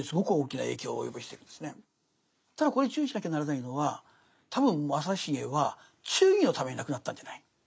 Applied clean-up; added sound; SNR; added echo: neural mask model Resemble Enhance denoiser.